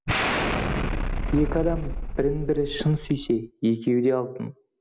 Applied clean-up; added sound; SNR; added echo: none; Explosion; 1 dB; none.